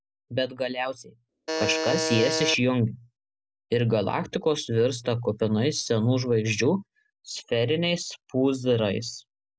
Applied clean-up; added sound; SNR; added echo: none; Alarm; 3 dB; none.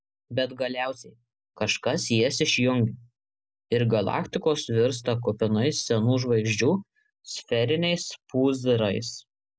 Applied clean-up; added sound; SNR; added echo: none; none; none; none.